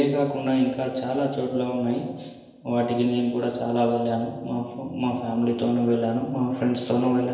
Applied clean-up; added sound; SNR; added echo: none; none; none; reverberation time 1.0 s.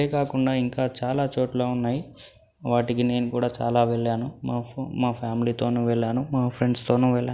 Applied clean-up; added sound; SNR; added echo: none; none; none; none.